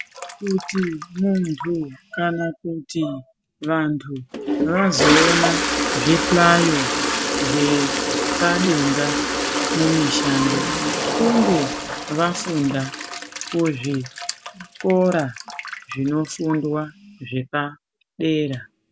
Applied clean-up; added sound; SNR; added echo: none; Toilet flush; 2 dB; none.